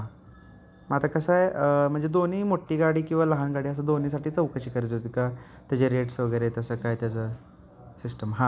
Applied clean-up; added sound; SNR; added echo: none; none; none; none.